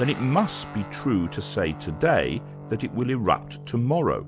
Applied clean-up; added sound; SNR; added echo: none; Guitar; 13 dB; none.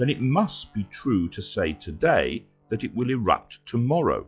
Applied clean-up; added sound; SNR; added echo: classical method log-MMSE.